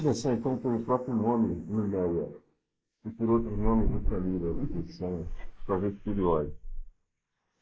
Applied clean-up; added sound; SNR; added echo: neural mask model Resemble Enhance denoiser.